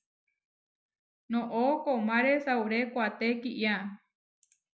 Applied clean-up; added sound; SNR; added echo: none; none; none; none.